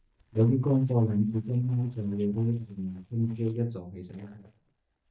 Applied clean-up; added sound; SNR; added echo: neural mask model DeepFilterNet 3.